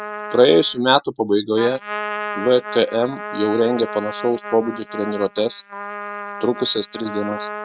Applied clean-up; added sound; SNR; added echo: neural mask model RNNoise.